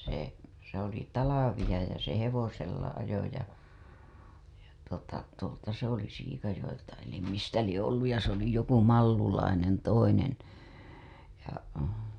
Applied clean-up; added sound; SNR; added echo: none; none; none; none.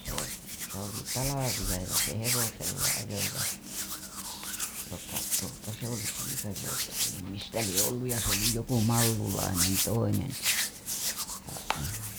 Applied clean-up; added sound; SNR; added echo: none; Hands; -1 dB; none.